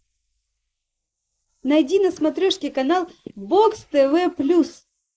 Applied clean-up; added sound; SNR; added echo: neural mask model Resemble Enhance denoiser.